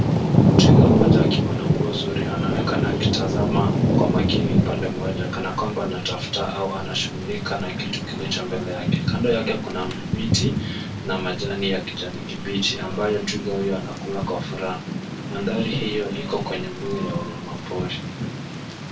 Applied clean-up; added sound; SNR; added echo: none; Thunder / Rain; -4 dB; reverberation time 0.2 s.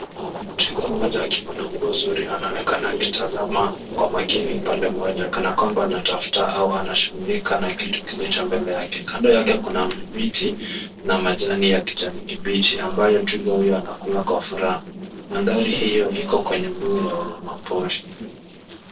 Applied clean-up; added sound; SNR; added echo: neural separator model SepFormer DNS4.